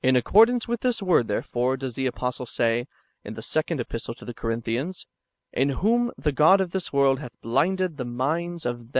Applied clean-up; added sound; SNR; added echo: none; none; none; none.